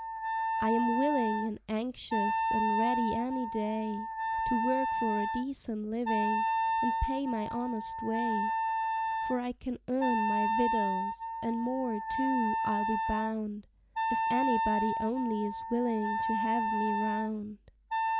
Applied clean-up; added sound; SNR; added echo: none; Wind instrument, woodwind instrument; -1 dB; none.